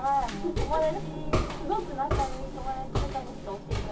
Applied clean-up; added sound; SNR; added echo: none; Walk, footsteps; 1 dB; reverberation time 0.4 s.